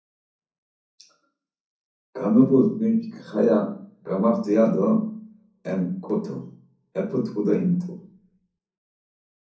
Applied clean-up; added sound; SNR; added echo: none; none; none; reverberation time 0.6 s.